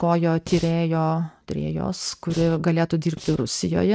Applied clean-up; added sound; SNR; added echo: neural mask model RNNoise.